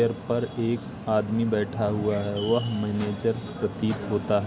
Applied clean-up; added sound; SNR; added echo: none; Bird; 18 dB; none.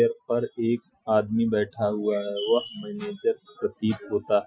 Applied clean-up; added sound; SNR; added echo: classical method Wiener filter.